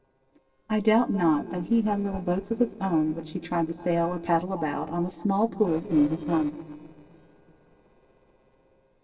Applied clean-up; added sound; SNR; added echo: neural separator model SepFormer DNS4.